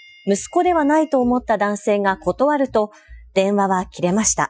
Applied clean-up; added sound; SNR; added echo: classical method Wiener filter.